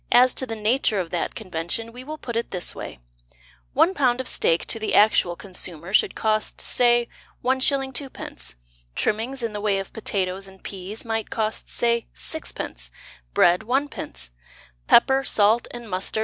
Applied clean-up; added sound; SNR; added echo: none; none; none; none.